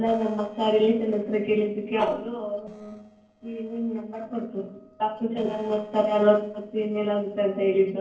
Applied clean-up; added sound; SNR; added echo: neural separator model SepFormer DNS4.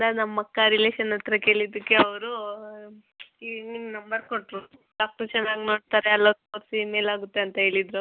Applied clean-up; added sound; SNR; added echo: none; none; none; none.